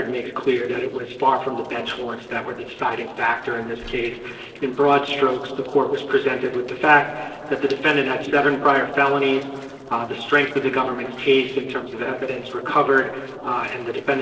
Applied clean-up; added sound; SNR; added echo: neural separator model SepFormer DNS4.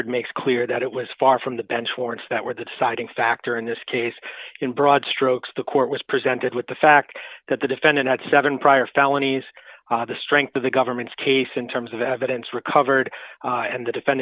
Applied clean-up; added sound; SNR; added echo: none; none; none; none.